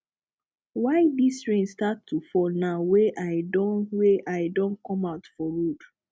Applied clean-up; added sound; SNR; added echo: none; none; none; none.